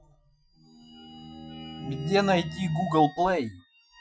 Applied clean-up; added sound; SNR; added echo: classical method Wiener filter.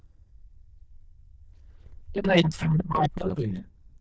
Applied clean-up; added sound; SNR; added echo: neural diffusion model UNIVERSE++.